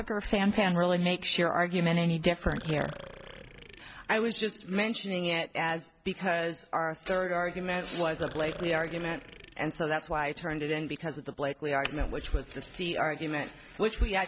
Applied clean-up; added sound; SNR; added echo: none; Burping, eructation; 17 dB; none.